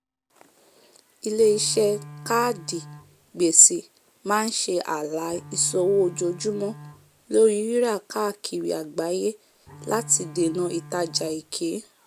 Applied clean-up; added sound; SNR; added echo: none; Bowed string instrument; 18 dB; none.